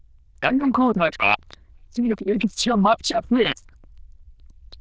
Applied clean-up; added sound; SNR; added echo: neural diffusion model UNIVERSE++.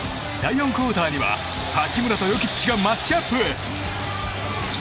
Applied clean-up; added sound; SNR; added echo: none; Rattle (instrument); 10 dB; none.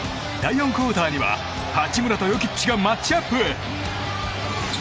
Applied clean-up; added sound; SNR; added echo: none; none; none; none.